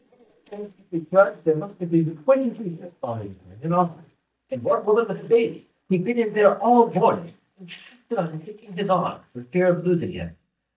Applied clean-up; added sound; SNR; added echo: neural mask model DeepFilterNet 3.